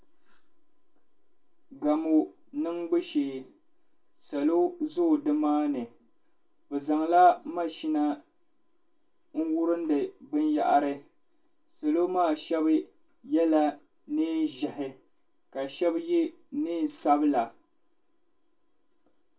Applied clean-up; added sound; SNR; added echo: none; none; none; reverberation time 0.2 s.